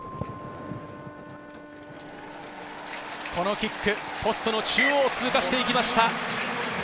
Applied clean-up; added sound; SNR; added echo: none; Wind instrument, woodwind instrument + Keyboard (musical); 19 dB; none.